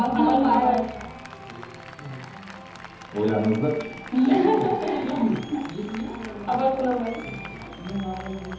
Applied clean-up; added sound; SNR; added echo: none; Applause; 18 dB; reverberation time 1.3 s.